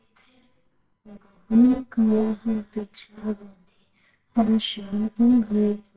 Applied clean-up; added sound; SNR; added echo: neural separator model SepFormer WHAMR!.